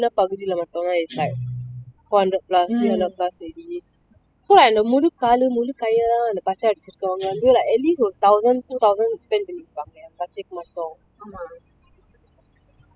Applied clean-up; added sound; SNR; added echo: classical method spectral subtraction.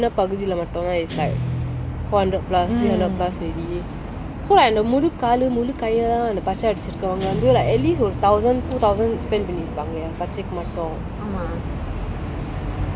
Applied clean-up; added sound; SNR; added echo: none; Guitar; 11 dB; none.